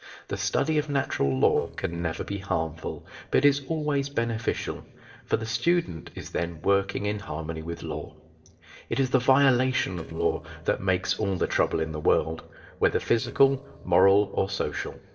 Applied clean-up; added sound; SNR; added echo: neural separator model SepFormer DNS4.